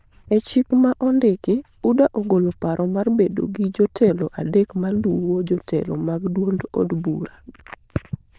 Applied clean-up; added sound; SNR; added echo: neural diffusion model UNIVERSE++.